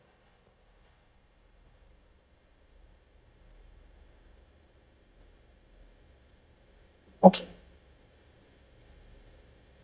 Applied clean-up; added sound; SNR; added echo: neural mask model DeepFilterNet 3.